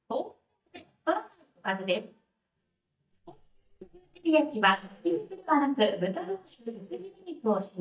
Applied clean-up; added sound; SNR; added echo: neural mask model DeepFilterNet 3.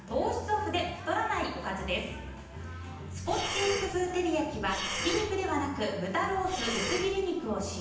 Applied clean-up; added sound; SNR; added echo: none; Breathing; 6 dB; reverberation time 0.9 s.